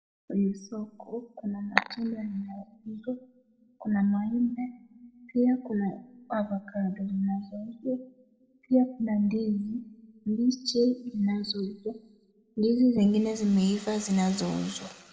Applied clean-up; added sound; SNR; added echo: none; none; none; reverberation time 0.9 s.